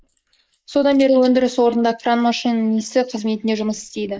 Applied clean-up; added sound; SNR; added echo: neural mask model Resemble Enhance denoiser.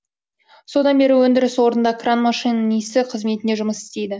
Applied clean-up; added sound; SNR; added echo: none; none; none; none.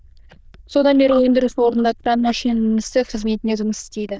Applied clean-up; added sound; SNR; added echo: neural diffusion model UNIVERSE++.